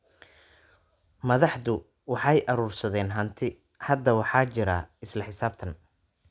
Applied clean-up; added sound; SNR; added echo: none; none; none; none.